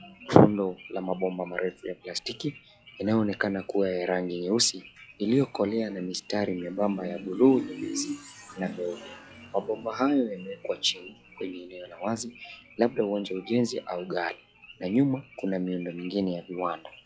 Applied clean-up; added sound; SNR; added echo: classical method log-MMSE.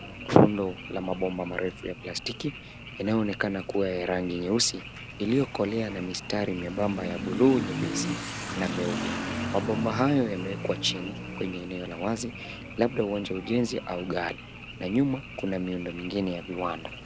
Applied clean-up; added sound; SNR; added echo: none; Frog + Motorcycle / Accelerating, revving, vroom; 8 dB; none.